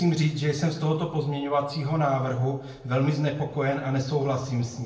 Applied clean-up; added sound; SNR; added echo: none; none; none; reverberation time 0.6 s.